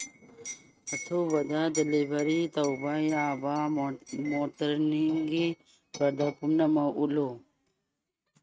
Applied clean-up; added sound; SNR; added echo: neural mask model RNNoise.